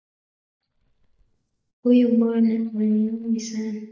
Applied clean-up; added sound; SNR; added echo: neural mask model DeepFilterNet 3.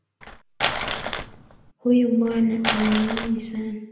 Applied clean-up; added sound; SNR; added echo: none; Crumpling, crinkling; 3 dB; reverberation time 0.8 s.